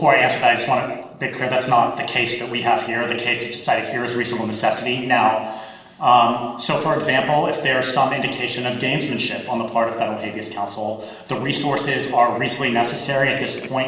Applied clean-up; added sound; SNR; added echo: neural separator model SepFormer DNS4.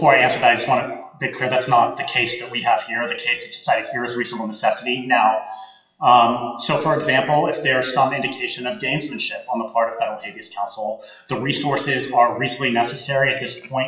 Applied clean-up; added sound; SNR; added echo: classical method WPE with log-MMSE.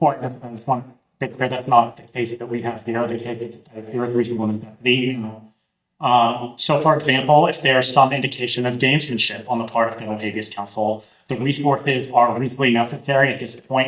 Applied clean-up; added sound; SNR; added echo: neural mask model DeepFilterNet 3.